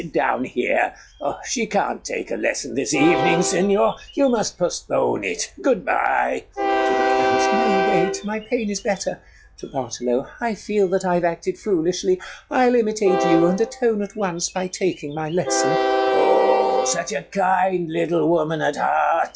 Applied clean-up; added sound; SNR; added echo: classical method log-MMSE.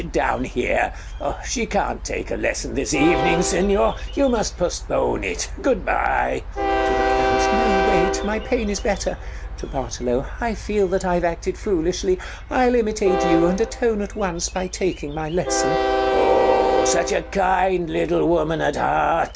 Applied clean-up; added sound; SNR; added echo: none; Train; 3 dB; none.